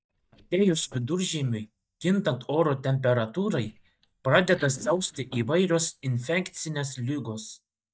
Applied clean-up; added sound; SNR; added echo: neural mask model DeepFilterNet 3.